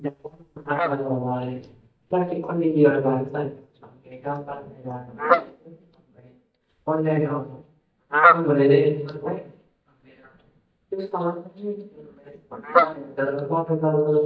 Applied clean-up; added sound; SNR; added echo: neural mask model DeepFilterNet 3.